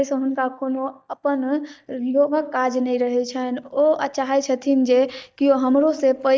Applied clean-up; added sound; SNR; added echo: neural mask model DeepFilterNet 3.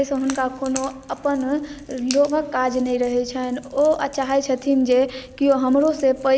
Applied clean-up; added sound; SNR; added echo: none; Crack / Crackle; 20 dB; none.